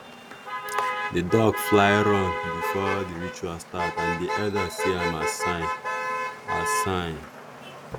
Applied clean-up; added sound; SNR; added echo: none; Motor vehicle (road); 2 dB; none.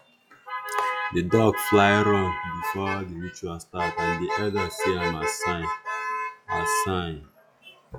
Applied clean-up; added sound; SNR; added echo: classical method log-MMSE.